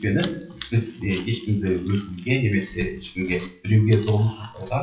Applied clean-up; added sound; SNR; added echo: classical method WPE with log-MMSE.